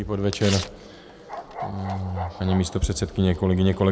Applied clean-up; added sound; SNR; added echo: none; Tearing + Bark; 11 dB; none.